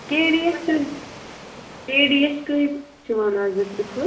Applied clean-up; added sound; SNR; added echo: none; Waves, surf; 18 dB; reverberation time 0.6 s.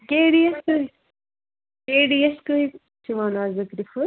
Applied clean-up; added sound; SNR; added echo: none; none; none; none.